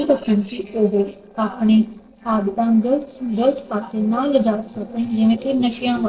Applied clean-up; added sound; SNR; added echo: neural separator model SepFormer DNS4.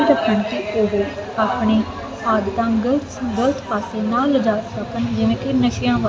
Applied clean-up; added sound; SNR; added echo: none; none; none; none.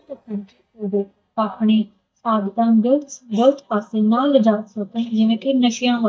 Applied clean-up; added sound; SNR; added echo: neural mask model DeepFilterNet 3.